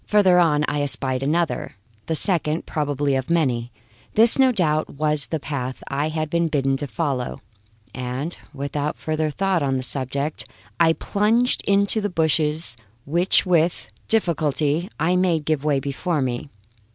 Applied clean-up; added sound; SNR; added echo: none; none; none; none.